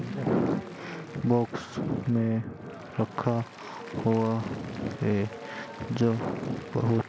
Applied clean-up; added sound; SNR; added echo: none; Applause; 19 dB; none.